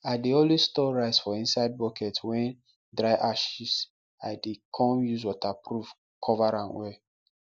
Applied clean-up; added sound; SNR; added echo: none; none; none; none.